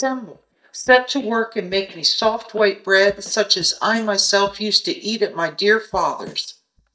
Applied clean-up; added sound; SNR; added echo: neural mask model DeepFilterNet 3.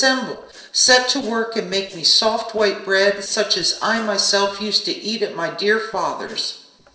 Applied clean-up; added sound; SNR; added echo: neural separator model SepFormer DNS4.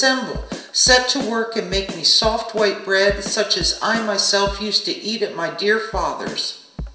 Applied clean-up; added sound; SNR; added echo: none; Drum kit; 14 dB; reverberation time 0.7 s.